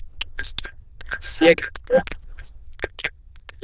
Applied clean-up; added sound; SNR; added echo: neural diffusion model UNIVERSE++.